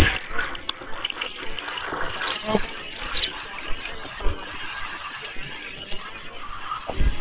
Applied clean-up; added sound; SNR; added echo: neural separator model SepFormer WHAM!.